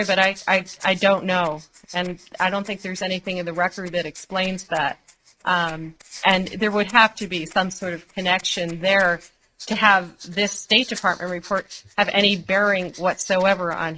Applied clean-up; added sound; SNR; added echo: neural mask model RNNoise.